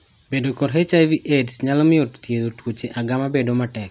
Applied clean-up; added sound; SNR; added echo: none; none; none; none.